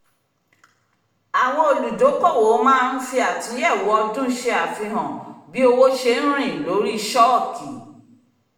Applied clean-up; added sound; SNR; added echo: none; none; none; reverberation time 0.8 s.